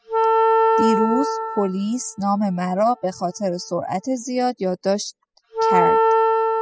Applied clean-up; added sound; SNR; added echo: classical method spectral subtraction.